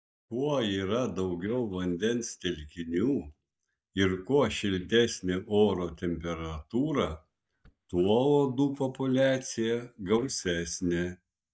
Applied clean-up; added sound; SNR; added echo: neural mask model DeepFilterNet 3.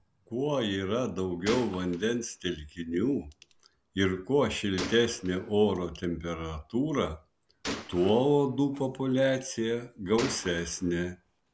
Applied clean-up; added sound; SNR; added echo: none; Gunshot, gunfire; 15 dB; none.